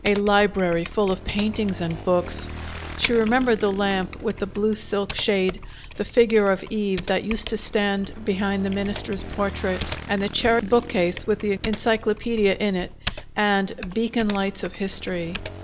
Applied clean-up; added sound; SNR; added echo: none; Motorcycle / Engine + Typing; 11 dB; none.